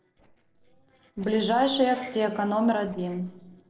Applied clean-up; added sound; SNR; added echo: neural separator model SepFormer DNS4.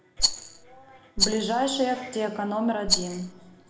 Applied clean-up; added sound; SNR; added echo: none; Rattle; 0 dB; reverberation time 0.9 s.